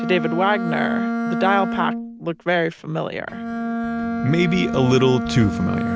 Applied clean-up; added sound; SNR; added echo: none; Bowed string instrument; 3 dB; none.